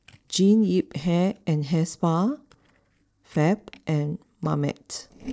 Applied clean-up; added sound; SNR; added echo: neural separator model SepFormer DNS4.